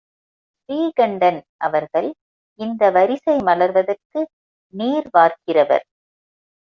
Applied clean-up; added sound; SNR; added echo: none; none; none; none.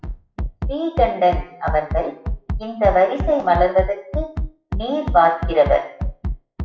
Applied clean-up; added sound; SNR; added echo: classical method WPE with log-MMSE.